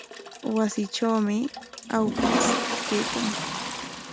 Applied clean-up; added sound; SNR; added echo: none; Toilet flush; 2 dB; none.